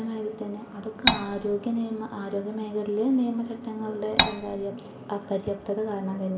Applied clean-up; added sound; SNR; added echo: none; Cutlery, silverware; -5 dB; reverberation time 0.9 s.